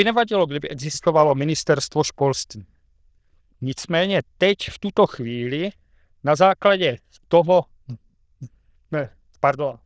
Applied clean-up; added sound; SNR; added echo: neural diffusion model UNIVERSE++.